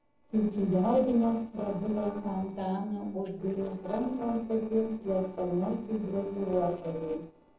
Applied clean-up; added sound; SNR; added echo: neural separator model SepFormer DNS4.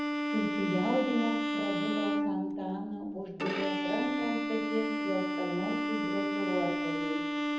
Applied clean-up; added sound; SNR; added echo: none; Bowed string instrument; -2 dB; reverberation time 0.8 s.